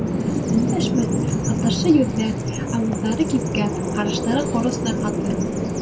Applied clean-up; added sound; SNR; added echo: none; Bird vocalization, bird call, bird song; -1 dB; reverberation time 0.1 s.